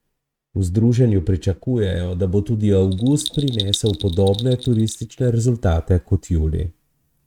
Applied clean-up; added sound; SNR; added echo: neural mask model RNNoise.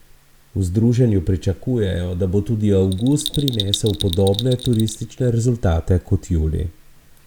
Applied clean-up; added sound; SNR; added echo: none; Bell; 11 dB; none.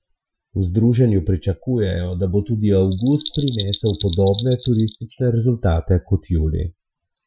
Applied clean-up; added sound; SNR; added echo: classical method Wiener filter.